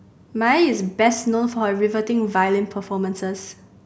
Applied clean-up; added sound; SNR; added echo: none; none; none; none.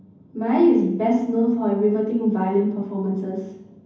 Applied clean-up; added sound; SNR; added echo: none; none; none; reverberation time 0.9 s.